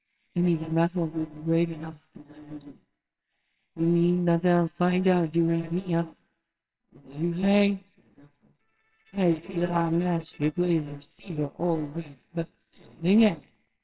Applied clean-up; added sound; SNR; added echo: neural separator model SepFormer WHAMR!.